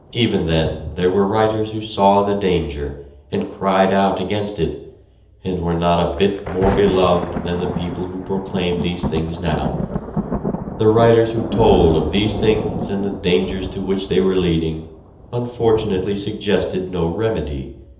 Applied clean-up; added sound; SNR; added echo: none; Thunder; 9 dB; reverberation time 0.8 s.